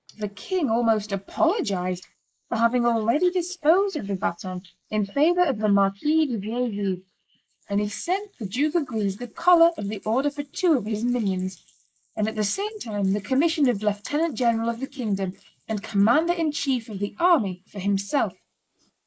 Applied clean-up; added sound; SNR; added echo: neural mask model Resemble Enhance denoiser.